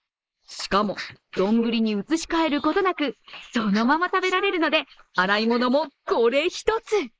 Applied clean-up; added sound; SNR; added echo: neural mask model Resemble Enhance denoiser.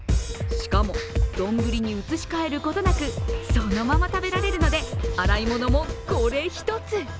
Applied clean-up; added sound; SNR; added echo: none; Drum kit; -3 dB; none.